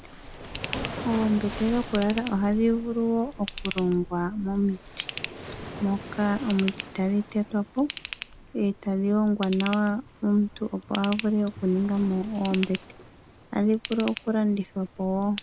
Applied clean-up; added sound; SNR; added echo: none; Waves, surf + Ratchet, pawl / Tools; 12 dB; none.